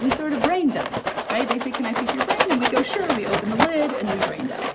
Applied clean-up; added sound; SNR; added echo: none; Rattle; 0 dB; none.